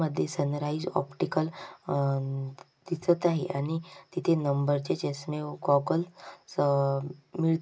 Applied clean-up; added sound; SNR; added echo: none; none; none; none.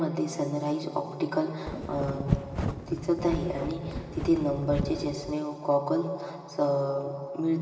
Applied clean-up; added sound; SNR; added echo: none; Wind; 4 dB; reverberation time 2.7 s.